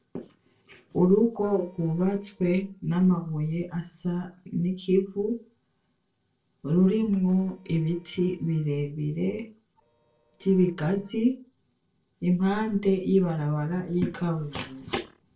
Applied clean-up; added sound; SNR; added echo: neural separator model SepFormer DNS4.